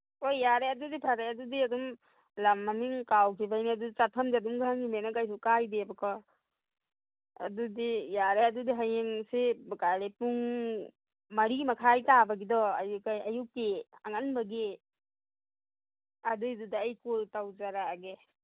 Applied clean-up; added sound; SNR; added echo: none; none; none; none.